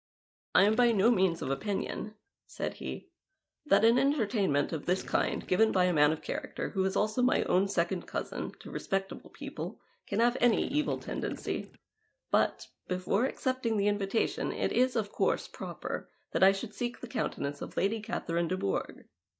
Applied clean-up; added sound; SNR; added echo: neural mask model DeepFilterNet 3.